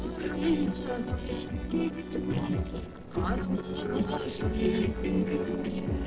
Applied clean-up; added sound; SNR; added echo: neural separator model SepFormer DNS4.